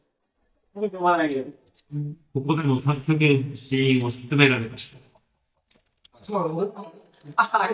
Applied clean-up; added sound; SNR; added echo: neural mask model DeepFilterNet 3.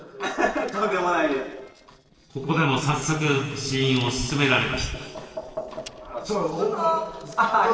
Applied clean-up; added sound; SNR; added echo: neural separator model SepFormer DNS4.